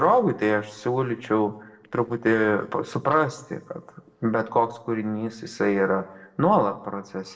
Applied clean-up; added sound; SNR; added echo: neural separator model SepFormer DNS4.